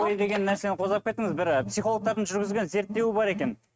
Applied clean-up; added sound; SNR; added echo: neural mask model RNNoise.